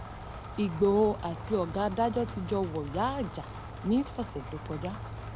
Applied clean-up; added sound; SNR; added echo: none; Rain; 9 dB; none.